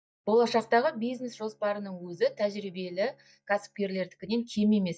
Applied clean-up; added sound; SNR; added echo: neural mask model DeepFilterNet 3.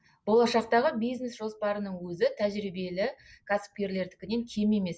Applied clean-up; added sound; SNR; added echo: none; none; none; none.